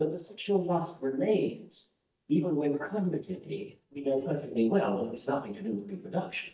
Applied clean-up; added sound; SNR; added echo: neural mask model DeepFilterNet 3.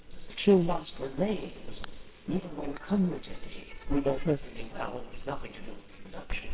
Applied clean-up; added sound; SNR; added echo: neural separator model SepFormer WHAMR!.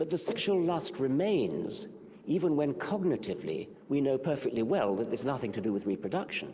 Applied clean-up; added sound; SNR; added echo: none; none; none; none.